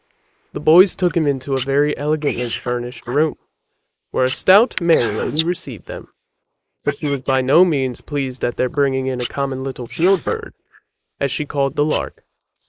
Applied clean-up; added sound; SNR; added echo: neural mask model Resemble Enhance denoiser.